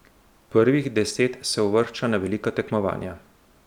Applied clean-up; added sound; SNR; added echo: none; none; none; none.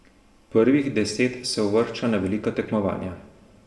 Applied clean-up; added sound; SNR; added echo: none; none; none; reverberation time 0.9 s.